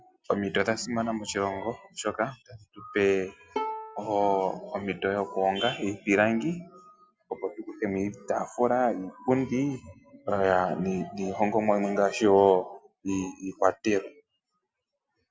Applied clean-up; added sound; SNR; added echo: none; Bowed string instrument; 12 dB; none.